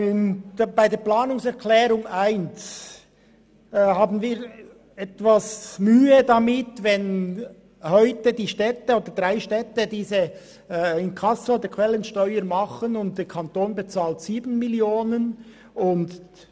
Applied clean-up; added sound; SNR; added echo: none; none; none; none.